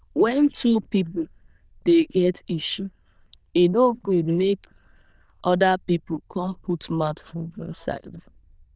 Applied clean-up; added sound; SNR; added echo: neural diffusion model UNIVERSE++.